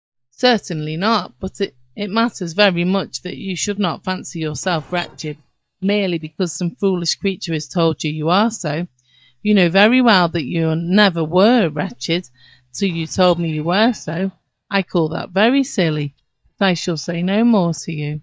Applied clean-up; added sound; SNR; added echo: neural mask model DeepFilterNet 3.